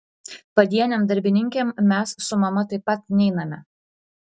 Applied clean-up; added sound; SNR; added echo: none; none; none; none.